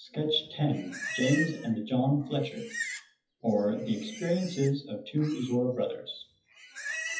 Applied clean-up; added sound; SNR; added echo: classical method WPE with log-MMSE.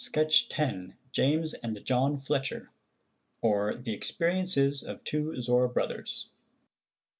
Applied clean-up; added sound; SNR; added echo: none; none; none; none.